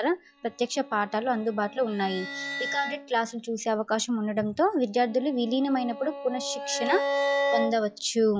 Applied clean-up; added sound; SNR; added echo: classical method log-MMSE.